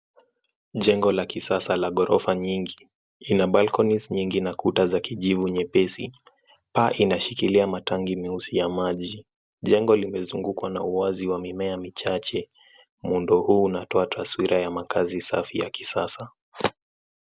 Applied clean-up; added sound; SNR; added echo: none; none; none; none.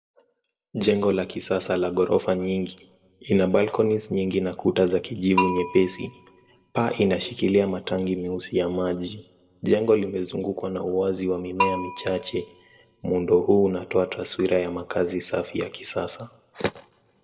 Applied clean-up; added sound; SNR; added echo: none; Bell; 9 dB; reverberation time 0.9 s.